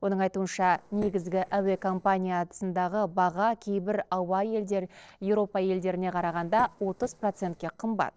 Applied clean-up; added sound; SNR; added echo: neural separator model SepFormer DNS4.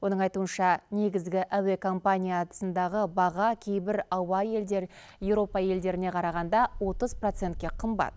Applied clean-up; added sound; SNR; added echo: none; none; none; none.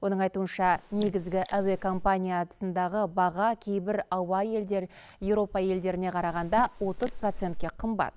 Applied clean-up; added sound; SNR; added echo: neural mask model Resemble Enhance denoiser.